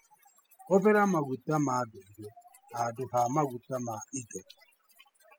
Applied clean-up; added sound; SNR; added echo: classical method spectral subtraction.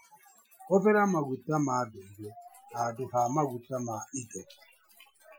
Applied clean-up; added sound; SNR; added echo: classical method Wiener filter.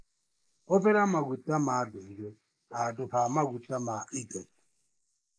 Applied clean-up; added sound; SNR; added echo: neural mask model Resemble Enhance denoiser.